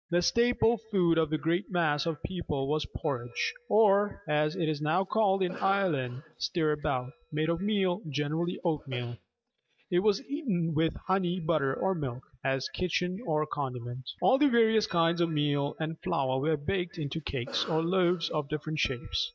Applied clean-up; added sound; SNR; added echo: neural mask model DeepFilterNet 3.